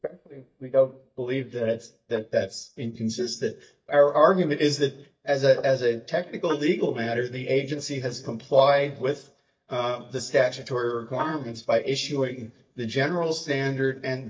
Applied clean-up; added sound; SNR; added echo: neural mask model DeepFilterNet 3.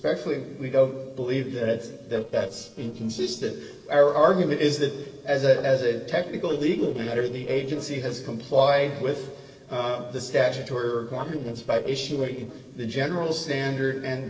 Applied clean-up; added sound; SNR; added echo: neural separator model SepFormer DNS4.